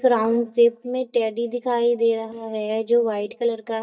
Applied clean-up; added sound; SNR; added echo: neural mask model DeepFilterNet 3.